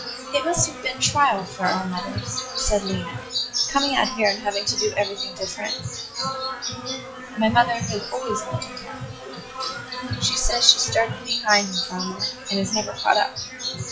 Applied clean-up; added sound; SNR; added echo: classical method log-MMSE.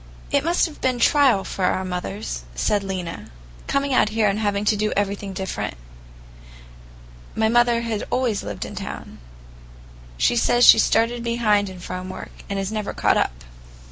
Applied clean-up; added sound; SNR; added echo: none; none; none; none.